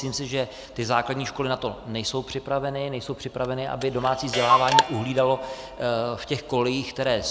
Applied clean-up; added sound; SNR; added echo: none; Clock; 1 dB; none.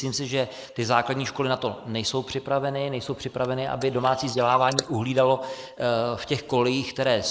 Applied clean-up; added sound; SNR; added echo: neural mask model Resemble Enhance denoiser.